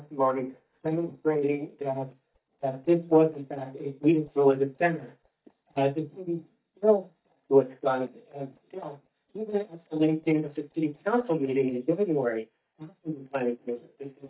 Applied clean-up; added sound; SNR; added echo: neural mask model DeepFilterNet 3.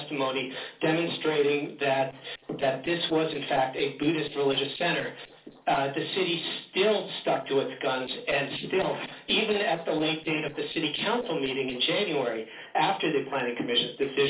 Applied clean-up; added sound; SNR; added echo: neural separator model SepFormer DNS4.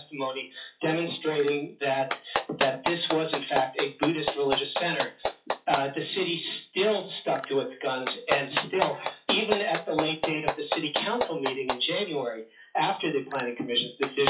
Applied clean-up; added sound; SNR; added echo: classical method WPE with log-MMSE.